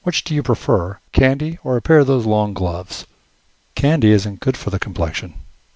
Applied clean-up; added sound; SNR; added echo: none; none; none; none.